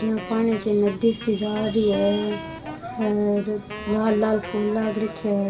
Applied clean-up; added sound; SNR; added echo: none; Wind instrument, woodwind instrument; 15 dB; reverberation time 0.2 s.